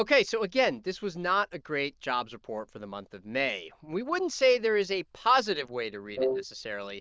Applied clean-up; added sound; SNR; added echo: neural diffusion model UNIVERSE++.